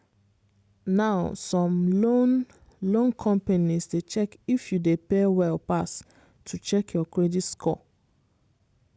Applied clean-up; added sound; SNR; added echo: none; none; none; none.